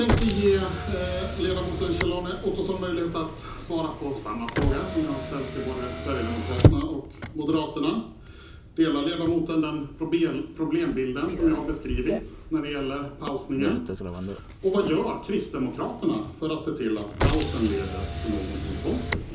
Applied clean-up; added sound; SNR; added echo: none; Motor vehicle (road); 3 dB; reverberation time 0.6 s.